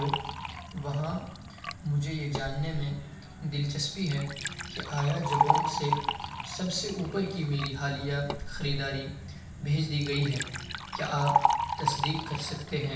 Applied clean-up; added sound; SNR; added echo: none; Liquid; 2 dB; reverberation time 0.7 s.